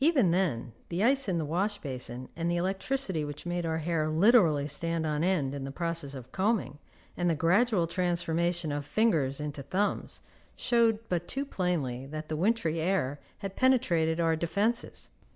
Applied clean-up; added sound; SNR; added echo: none; none; none; none.